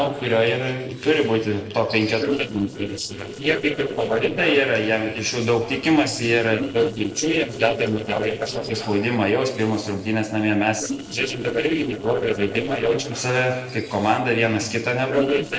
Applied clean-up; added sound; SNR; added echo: neural separator model SepFormer DNS4.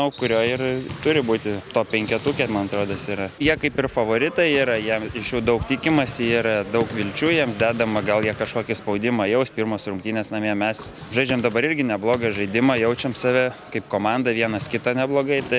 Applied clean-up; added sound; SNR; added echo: none; none; none; none.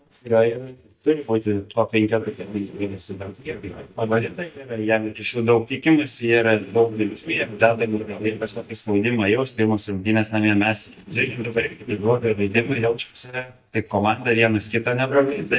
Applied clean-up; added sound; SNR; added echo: neural mask model DeepFilterNet 3.